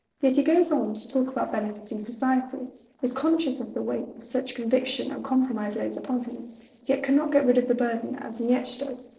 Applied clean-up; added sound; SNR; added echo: neural separator model SepFormer DNS4.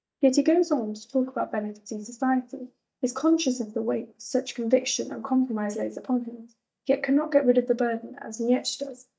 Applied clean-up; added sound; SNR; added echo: neural mask model DeepFilterNet 3.